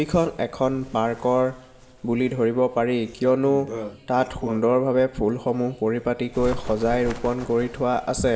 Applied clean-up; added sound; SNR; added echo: none; Bird; 15 dB; reverberation time 1.2 s.